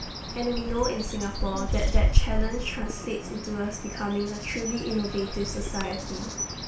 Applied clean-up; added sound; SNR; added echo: none; Bird; -3 dB; reverberation time 0.3 s.